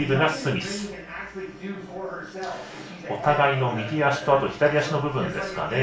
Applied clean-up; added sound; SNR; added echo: none; none; none; reverberation time 0.3 s.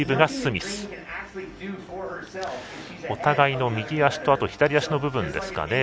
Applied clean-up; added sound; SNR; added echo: none; none; none; none.